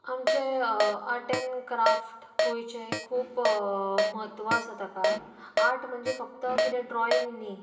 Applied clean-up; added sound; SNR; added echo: none; Keyboard (musical); 0 dB; reverberation time 0.6 s.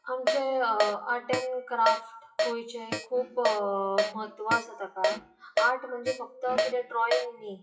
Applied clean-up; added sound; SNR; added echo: classical method WPE with log-MMSE.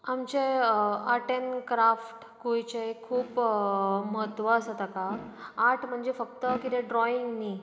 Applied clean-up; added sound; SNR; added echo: none; none; none; none.